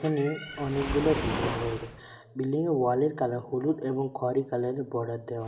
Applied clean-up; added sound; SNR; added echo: none; Waves, surf; 10 dB; reverberation time 2.4 s.